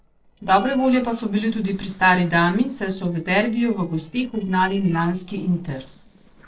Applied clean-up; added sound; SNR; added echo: neural separator model SepFormer DNS4.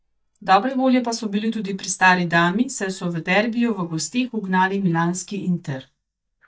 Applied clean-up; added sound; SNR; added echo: neural mask model DeepFilterNet 3.